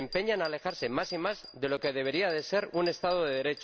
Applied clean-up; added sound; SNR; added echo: none; Bell; 17 dB; none.